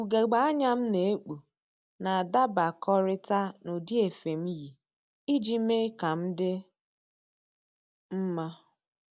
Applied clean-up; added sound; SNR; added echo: none; none; none; none.